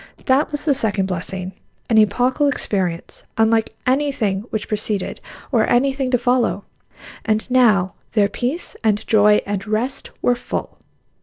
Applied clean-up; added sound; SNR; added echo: neural separator model SepFormer DNS4.